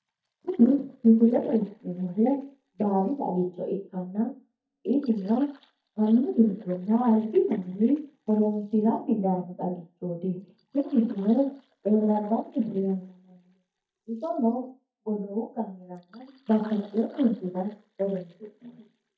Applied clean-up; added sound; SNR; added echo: neural mask model DeepFilterNet 3.